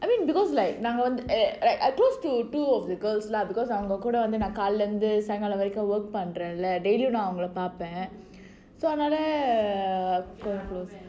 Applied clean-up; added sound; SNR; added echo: none; none; none; none.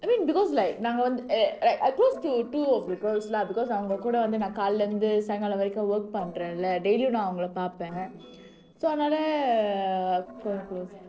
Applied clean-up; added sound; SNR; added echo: neural separator model SepFormer DNS4.